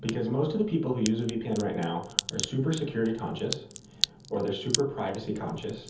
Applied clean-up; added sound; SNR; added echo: none; Crack; 8 dB; reverberation time 0.7 s.